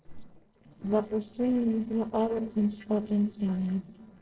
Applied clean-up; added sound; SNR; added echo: neural separator model SepFormer DNS4.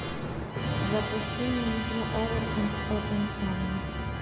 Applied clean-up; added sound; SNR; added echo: none; Musical instrument; -1 dB; reverberation time 1.6 s.